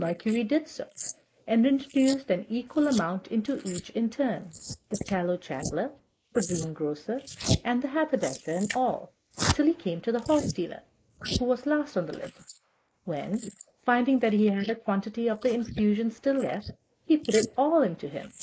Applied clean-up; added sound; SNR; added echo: neural mask model Resemble Enhance denoiser.